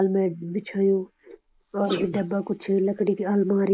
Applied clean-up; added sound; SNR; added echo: neural mask model Resemble Enhance denoiser.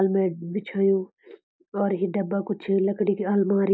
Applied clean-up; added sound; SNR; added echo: none; none; none; none.